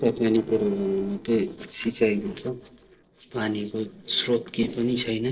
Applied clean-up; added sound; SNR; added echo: neural separator model SepFormer DNS4.